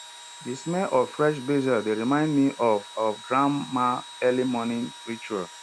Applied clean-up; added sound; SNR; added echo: none; Engine / Drill; 17 dB; none.